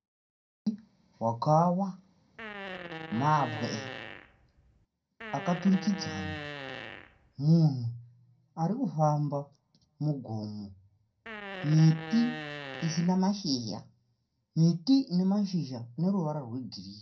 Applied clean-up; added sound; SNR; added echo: none; Fart; 11 dB; reverberation time 0.2 s.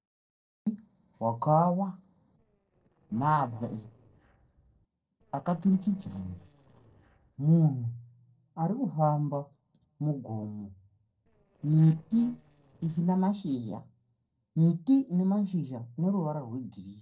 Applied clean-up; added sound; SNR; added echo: neural separator model SepFormer DNS4.